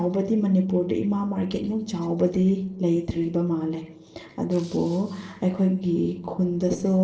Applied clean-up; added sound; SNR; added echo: neural separator model SepFormer DNS4.